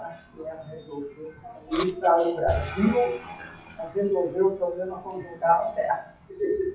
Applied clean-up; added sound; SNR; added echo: classical method WPE with log-MMSE.